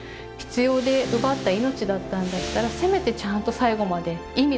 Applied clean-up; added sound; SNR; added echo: none; none; none; none.